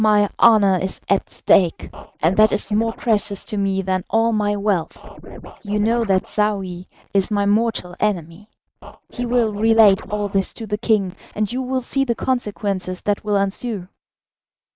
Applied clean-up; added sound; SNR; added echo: neural mask model RNNoise.